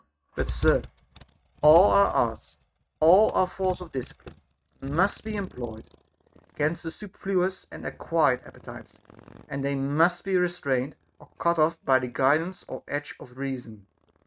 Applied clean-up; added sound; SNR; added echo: neural mask model RNNoise.